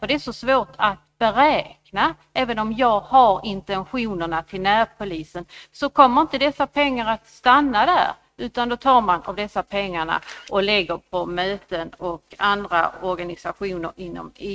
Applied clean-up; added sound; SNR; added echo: neural mask model RNNoise.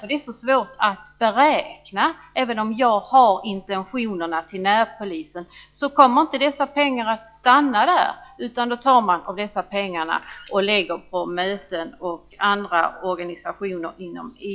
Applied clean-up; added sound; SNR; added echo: classical method log-MMSE.